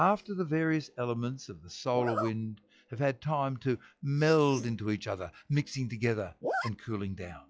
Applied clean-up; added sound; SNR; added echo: classical method log-MMSE.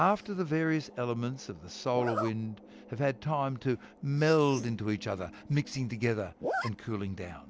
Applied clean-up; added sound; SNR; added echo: none; Zipper (clothing); 12 dB; none.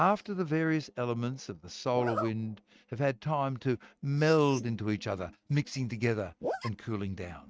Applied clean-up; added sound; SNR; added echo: neural mask model RNNoise.